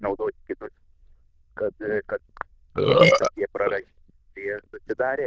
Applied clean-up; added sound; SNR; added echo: neural diffusion model UNIVERSE++.